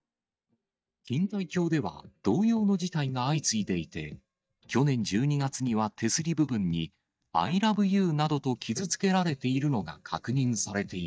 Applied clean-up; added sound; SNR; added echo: neural mask model DeepFilterNet 3.